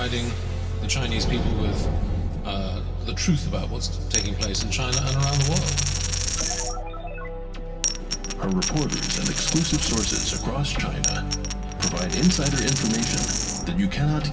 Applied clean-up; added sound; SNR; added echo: none; Coin (dropping); 4 dB; reverberation time 2.4 s.